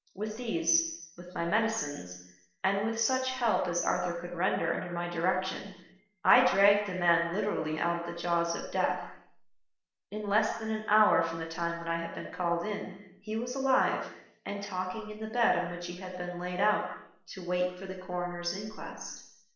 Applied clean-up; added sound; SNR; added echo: none; none; none; reverberation time 0.9 s.